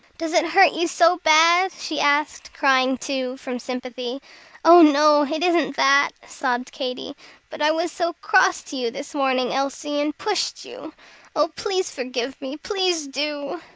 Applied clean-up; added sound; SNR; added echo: none; none; none; none.